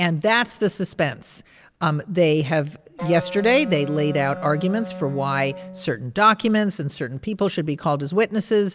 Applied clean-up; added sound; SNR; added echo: none; Wind instrument, woodwind instrument; 12 dB; none.